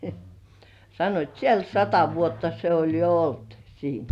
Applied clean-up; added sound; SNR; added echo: none; Electric guitar; 13 dB; none.